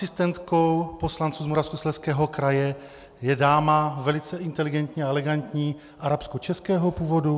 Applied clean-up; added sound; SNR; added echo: none; none; none; none.